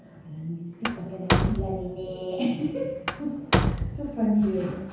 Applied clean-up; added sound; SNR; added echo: none; Slam; -2 dB; reverberation time 0.9 s.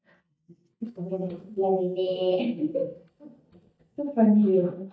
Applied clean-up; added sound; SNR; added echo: neural mask model DeepFilterNet 3.